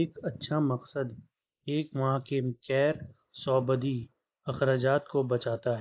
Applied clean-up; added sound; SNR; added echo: neural mask model Resemble Enhance denoiser.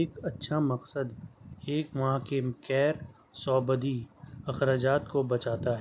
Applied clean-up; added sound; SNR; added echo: none; none; none; none.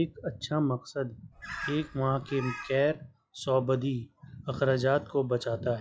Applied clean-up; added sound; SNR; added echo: classical method log-MMSE.